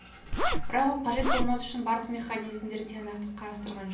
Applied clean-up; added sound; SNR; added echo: none; Zipper (clothing); -5 dB; reverberation time 0.6 s.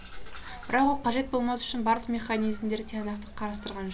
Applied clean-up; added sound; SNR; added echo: none; none; none; none.